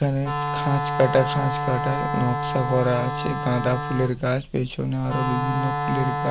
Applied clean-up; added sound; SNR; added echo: none; Wind instrument, woodwind instrument; 3 dB; none.